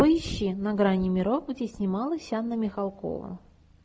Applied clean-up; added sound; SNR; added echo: none; none; none; none.